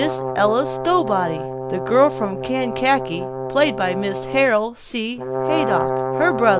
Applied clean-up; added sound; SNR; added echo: none; Brass instrument; 5 dB; none.